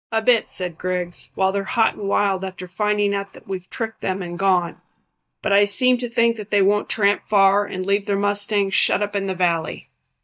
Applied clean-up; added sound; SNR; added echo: neural mask model DeepFilterNet 3.